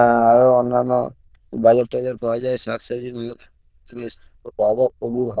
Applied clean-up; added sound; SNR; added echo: neural diffusion model UNIVERSE++.